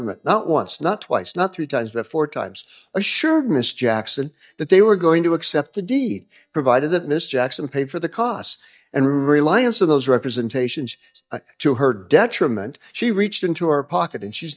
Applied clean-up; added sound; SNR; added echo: neural mask model DeepFilterNet 3.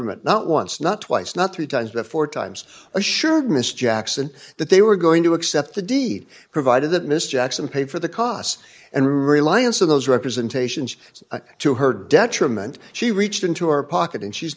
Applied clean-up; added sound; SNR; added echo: neural mask model Resemble Enhance denoiser.